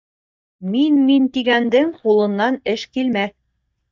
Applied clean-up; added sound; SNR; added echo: neural mask model DeepFilterNet 3.